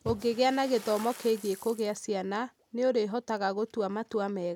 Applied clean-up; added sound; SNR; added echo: none; Splash, splatter; 18 dB; none.